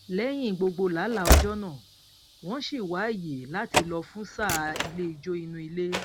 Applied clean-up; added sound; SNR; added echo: none; Slam / Train; 0 dB; none.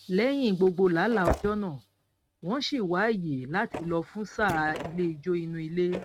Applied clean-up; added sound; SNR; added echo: neural mask model RNNoise.